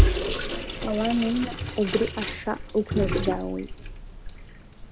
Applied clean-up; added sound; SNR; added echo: none; Sink (filling or washing) / Water tap, faucet; -1 dB; none.